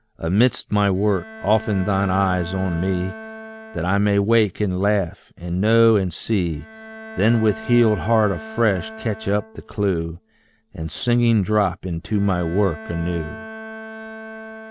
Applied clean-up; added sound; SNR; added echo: none; Bowed string instrument; 16 dB; none.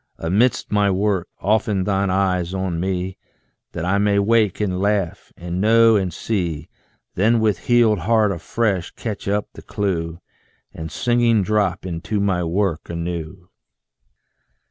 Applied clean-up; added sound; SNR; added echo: none; none; none; none.